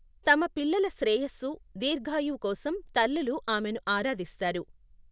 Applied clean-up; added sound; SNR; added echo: none; none; none; none.